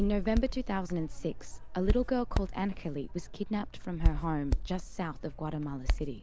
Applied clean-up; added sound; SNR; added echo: none; Hands; 0 dB; none.